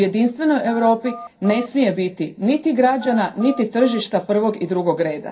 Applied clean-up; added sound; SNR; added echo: none; Telephone; 16 dB; reverberation time 0.3 s.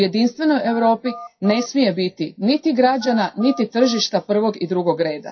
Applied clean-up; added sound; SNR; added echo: classical method WPE with log-MMSE.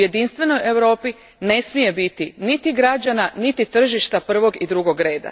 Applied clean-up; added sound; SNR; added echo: none; none; none; none.